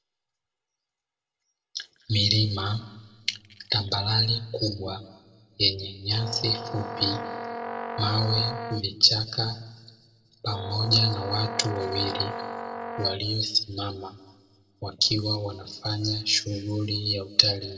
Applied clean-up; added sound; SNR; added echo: none; Brass instrument; 7 dB; reverberation time 1.1 s.